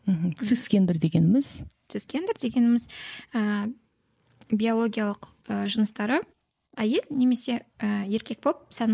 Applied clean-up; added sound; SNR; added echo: neural mask model Resemble Enhance denoiser.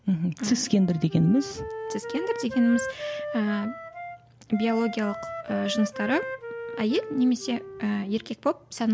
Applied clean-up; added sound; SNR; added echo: none; Wind instrument, woodwind instrument; 10 dB; none.